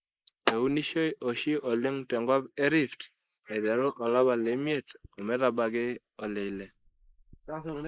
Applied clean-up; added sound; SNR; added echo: neural mask model Resemble Enhance denoiser.